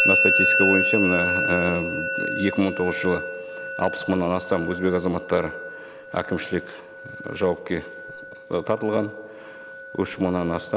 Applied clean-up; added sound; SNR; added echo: none; Musical instrument; 2 dB; none.